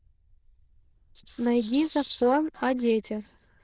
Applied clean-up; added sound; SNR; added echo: neural diffusion model UNIVERSE++.